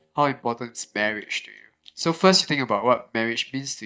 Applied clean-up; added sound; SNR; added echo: neural mask model DeepFilterNet 3.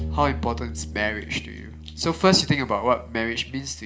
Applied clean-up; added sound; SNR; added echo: none; Bowed string instrument; 10 dB; reverberation time 0.5 s.